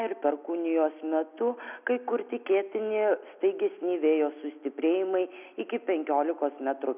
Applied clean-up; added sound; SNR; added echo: none; none; none; none.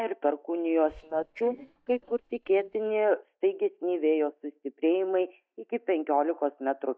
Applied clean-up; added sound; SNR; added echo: neural mask model DeepFilterNet 3.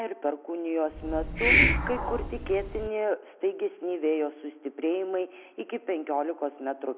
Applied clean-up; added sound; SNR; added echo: none; Hiss; -4 dB; none.